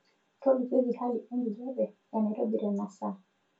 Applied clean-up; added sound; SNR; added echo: none; none; none; reverberation time 0.2 s.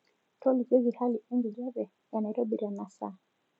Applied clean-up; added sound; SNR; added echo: none; none; none; none.